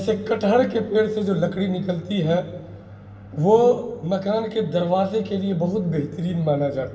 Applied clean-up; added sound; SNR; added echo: none; none; none; reverberation time 1.1 s.